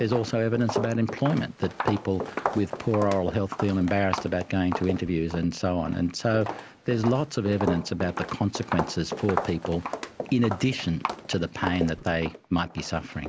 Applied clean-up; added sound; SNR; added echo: none; Walk, footsteps; 8 dB; none.